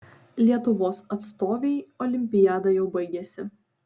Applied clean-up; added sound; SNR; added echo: none; none; none; none.